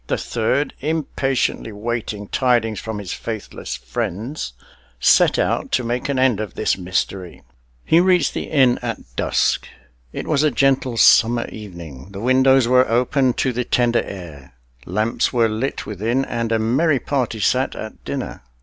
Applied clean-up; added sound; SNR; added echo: none; none; none; none.